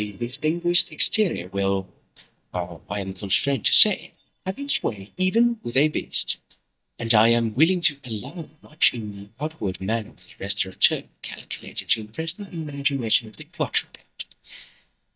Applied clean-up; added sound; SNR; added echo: neural mask model DeepFilterNet 3.